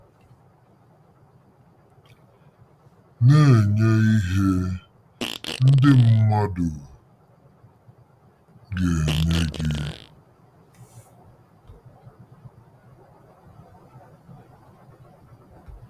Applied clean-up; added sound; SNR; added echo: none; Fart; 11 dB; none.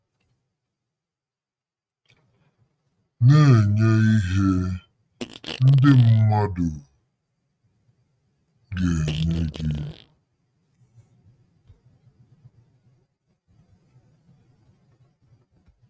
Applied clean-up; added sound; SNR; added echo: neural mask model RNNoise.